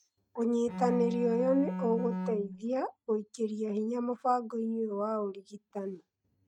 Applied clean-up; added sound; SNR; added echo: neural mask model RNNoise.